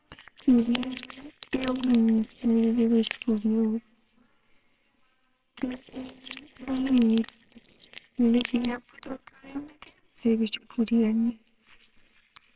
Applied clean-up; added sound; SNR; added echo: neural separator model SepFormer WHAMR!.